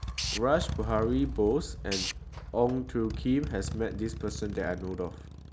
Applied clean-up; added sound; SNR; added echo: none; Motorcycle + Tools; 6 dB; none.